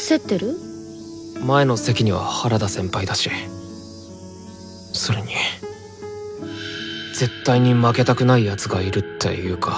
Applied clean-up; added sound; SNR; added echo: none; none; none; none.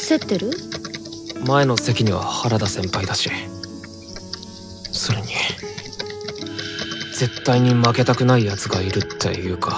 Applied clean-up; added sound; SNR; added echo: none; Computer keyboard; 13 dB; none.